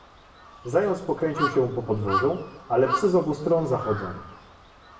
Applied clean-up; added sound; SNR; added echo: none; Crow; 8 dB; reverberation time 0.8 s.